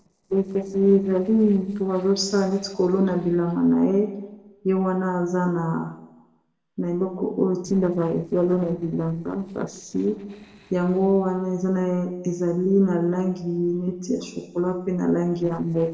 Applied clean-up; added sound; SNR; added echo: neural separator model SepFormer DNS4.